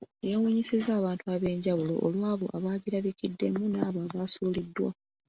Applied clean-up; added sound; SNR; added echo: none; none; none; none.